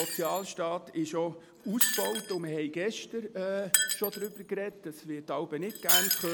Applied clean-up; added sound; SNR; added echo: none; Shatter; 0 dB; none.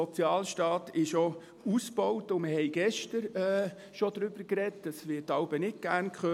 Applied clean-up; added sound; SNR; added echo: none; none; none; none.